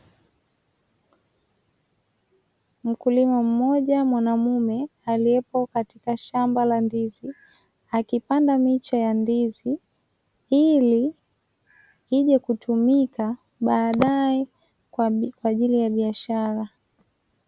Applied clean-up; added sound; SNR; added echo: none; none; none; none.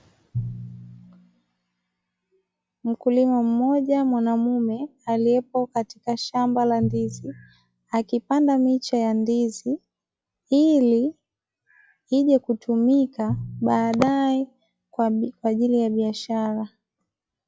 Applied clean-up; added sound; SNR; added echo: classical method log-MMSE.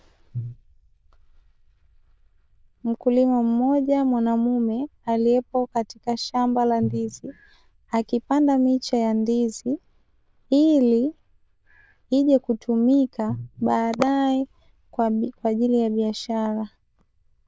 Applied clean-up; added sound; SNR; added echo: neural diffusion model UNIVERSE++.